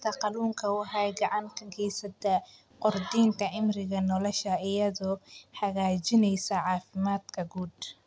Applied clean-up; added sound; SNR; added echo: none; none; none; none.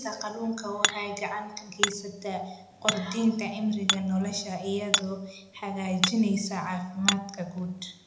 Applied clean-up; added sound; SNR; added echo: none; Hammer; 3 dB; reverberation time 0.8 s.